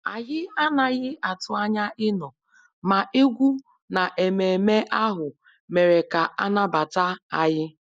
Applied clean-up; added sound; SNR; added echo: none; none; none; none.